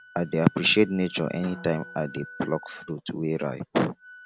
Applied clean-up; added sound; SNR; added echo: none; Drum + Wind instrument, woodwind instrument; 19 dB; none.